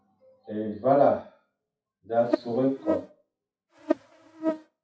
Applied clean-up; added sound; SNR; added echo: classical method WPE with log-MMSE.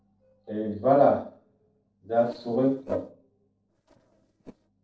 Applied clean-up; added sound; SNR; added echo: neural separator model SepFormer DNS4.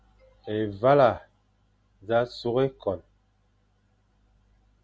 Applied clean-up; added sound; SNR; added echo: none; none; none; none.